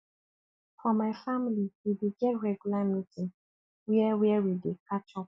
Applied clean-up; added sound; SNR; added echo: none; none; none; none.